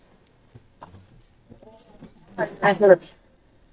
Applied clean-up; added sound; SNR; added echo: neural mask model DeepFilterNet 3.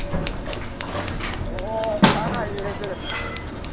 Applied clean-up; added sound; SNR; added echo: none; Scissors; -4 dB; reverberation time 0.4 s.